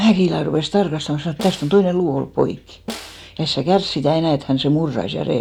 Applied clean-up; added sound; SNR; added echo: none; Snare drum; 18 dB; none.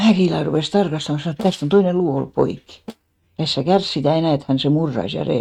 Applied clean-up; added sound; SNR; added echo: neural mask model RNNoise.